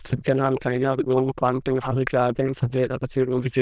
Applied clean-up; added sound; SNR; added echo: neural diffusion model UNIVERSE++.